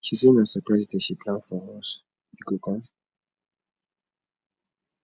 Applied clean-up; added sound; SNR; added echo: none; none; none; none.